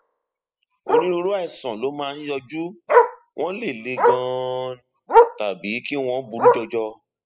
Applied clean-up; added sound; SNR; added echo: classical method spectral subtraction.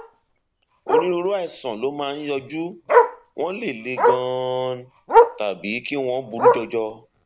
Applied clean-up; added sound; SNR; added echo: none; Bark; -4 dB; none.